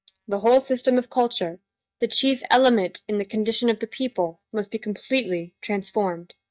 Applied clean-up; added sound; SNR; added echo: neural mask model DeepFilterNet 3.